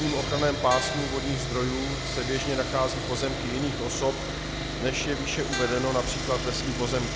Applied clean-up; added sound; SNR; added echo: none; Guitar + Sawing; 2 dB; none.